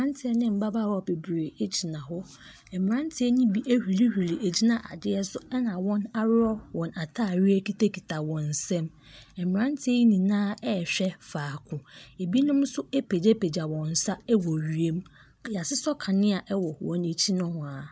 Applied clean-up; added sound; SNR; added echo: none; none; none; none.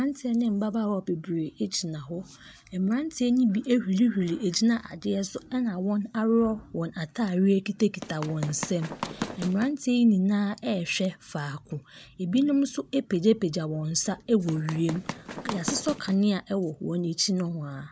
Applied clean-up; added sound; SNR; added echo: none; Run; 10 dB; none.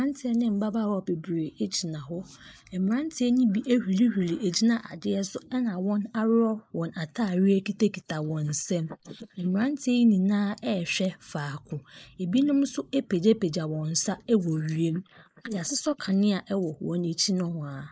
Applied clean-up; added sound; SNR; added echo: neural mask model Resemble Enhance denoiser.